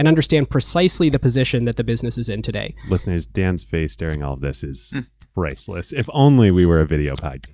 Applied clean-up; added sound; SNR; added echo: neural mask model DeepFilterNet 3.